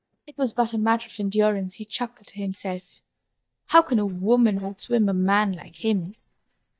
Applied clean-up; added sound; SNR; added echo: neural mask model DeepFilterNet 3.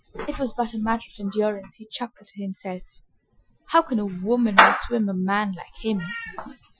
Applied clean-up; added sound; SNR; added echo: classical method Wiener filter.